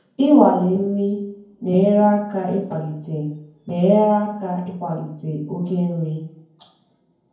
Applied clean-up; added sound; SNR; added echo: none; none; none; reverberation time 0.9 s.